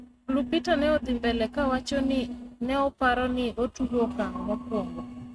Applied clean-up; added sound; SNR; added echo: neural mask model RNNoise.